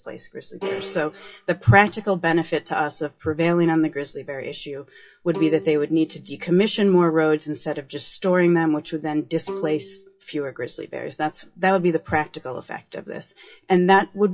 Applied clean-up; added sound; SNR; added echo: classical method WPE with log-MMSE.